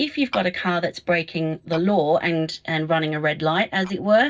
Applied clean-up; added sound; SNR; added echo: neural separator model SepFormer DNS4.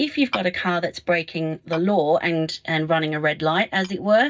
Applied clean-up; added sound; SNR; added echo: neural mask model DeepFilterNet 3.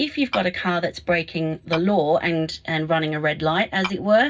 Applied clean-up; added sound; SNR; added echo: none; Tap / Glass; 10 dB; reverberation time 0.4 s.